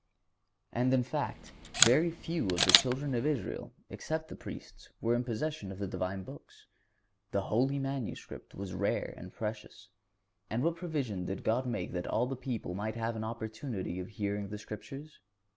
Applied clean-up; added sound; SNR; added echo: none; Camera; -2 dB; none.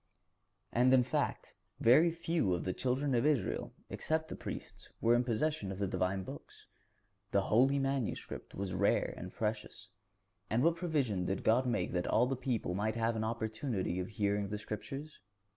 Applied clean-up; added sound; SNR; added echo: none; none; none; none.